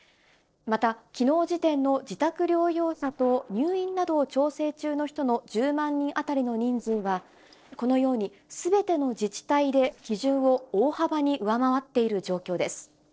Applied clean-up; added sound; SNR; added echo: neural separator model SepFormer DNS4.